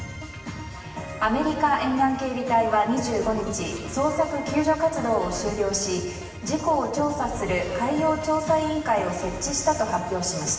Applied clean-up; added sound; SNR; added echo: none; none; none; reverberation time 1.3 s.